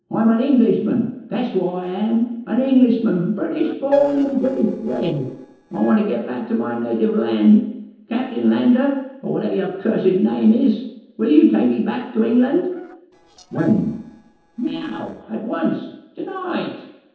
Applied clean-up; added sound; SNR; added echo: neural separator model SepFormer DNS4.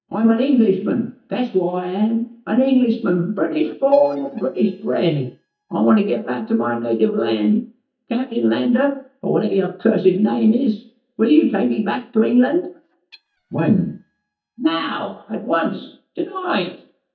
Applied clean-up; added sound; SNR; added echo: neural mask model DeepFilterNet 3.